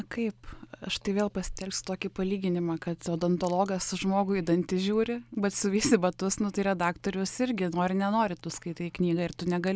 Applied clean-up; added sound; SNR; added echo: none; none; none; none.